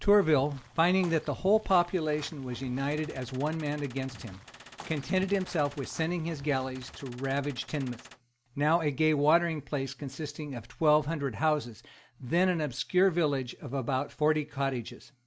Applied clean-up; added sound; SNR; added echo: none; Gunshot, gunfire + Walk, footsteps / Bird vocalization, bird call, bird song; 19 dB; none.